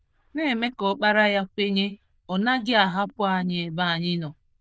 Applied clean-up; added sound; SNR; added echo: neural diffusion model UNIVERSE++.